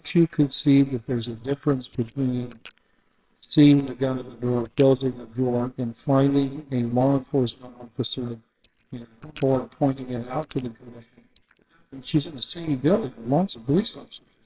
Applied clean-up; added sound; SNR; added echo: neural separator model SepFormer WHAMR!.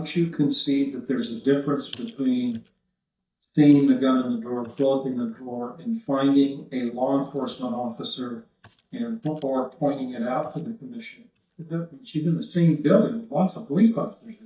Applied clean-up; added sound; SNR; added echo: neural mask model DeepFilterNet 3.